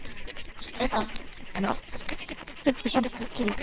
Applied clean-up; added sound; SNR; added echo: neural separator model SepFormer WHAMR!.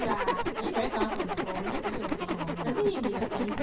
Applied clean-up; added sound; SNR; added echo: none; Zipper (clothing); -2 dB; reverberation time 0.3 s.